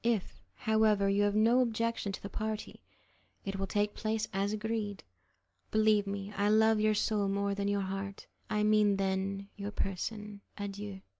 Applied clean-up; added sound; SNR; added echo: none; none; none; none.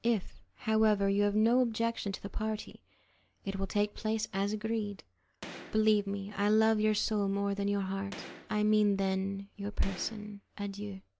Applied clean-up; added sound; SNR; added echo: none; Gunshot, gunfire; 18 dB; none.